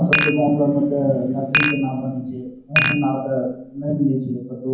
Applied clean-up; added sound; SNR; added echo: none; Dishes, pots, and pans; 3 dB; reverberation time 0.9 s.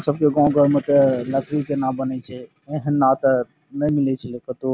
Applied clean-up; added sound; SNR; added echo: none; none; none; none.